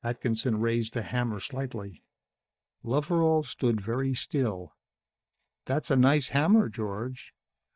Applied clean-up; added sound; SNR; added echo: neural mask model DeepFilterNet 3.